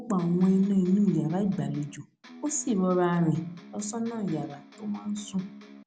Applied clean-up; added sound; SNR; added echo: none; Electric guitar; 20 dB; none.